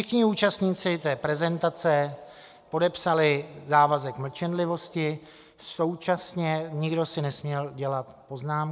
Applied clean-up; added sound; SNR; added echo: none; none; none; none.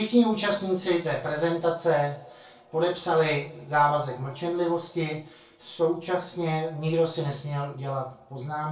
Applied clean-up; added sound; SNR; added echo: none; none; none; reverberation time 0.2 s.